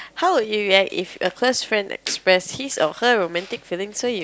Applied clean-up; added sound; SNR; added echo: none; none; none; none.